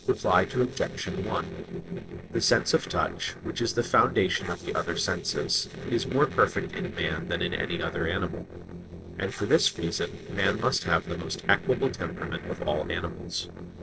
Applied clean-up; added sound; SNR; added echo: neural separator model SepFormer DNS4.